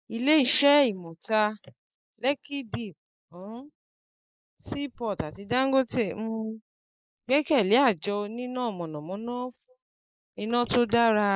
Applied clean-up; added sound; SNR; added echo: neural mask model Resemble Enhance denoiser.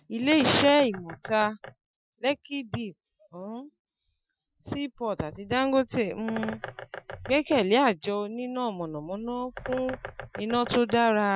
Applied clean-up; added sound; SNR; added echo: classical method Wiener filter.